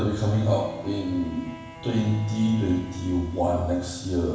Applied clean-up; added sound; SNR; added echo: none; Bowed string instrument; 17 dB; reverberation time 1.1 s.